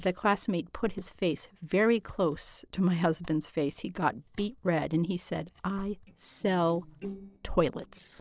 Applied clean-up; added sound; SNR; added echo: neural separator model SepFormer DNS4.